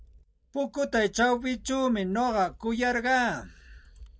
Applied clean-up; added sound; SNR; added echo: neural mask model DeepFilterNet 3.